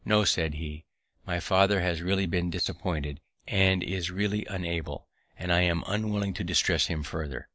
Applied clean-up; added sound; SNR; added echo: none; none; none; none.